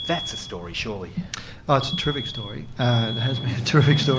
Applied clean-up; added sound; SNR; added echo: none; Alarm; 11 dB; none.